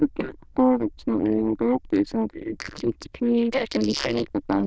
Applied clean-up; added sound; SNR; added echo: neural diffusion model UNIVERSE++.